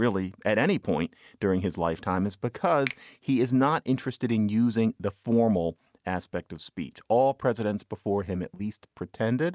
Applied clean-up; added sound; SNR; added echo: neural mask model RNNoise.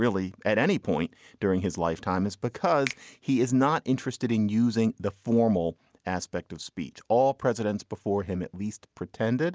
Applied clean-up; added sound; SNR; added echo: none; Finger snapping; 18 dB; none.